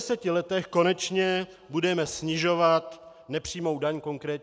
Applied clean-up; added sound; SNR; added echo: none; none; none; none.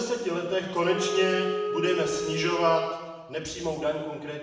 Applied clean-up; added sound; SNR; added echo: none; Wind instrument, woodwind instrument; 4 dB; reverberation time 1.2 s.